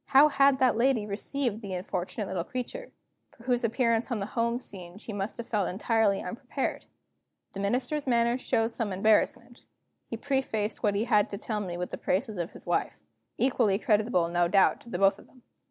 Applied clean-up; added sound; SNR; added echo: none; none; none; none.